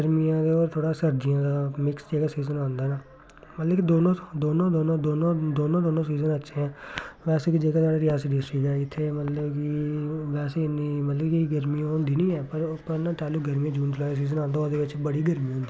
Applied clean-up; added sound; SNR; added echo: none; none; none; none.